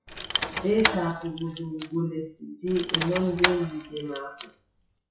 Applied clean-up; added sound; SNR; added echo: classical method WPE with log-MMSE.